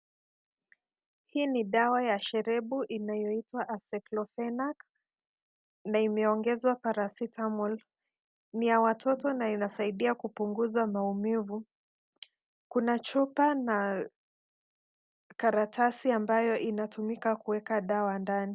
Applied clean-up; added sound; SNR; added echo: none; none; none; none.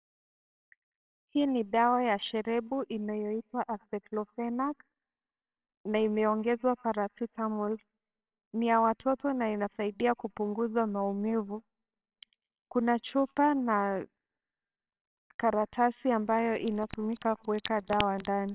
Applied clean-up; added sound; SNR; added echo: neural separator model SepFormer WHAMR!.